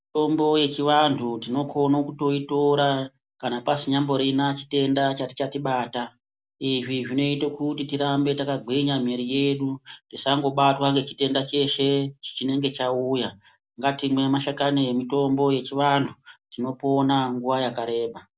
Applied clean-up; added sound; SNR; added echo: none; none; none; none.